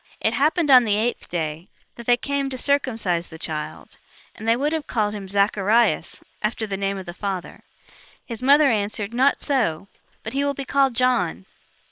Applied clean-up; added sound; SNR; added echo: neural separator model SepFormer WHAM!.